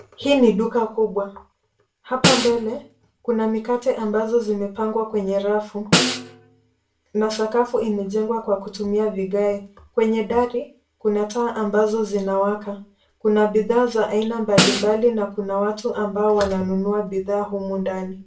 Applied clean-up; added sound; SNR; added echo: none; Snare drum; 2 dB; reverberation time 0.3 s.